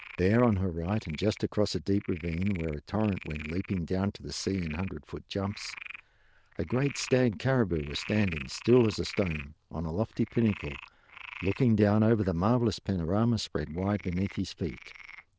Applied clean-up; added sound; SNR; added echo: neural diffusion model UNIVERSE++.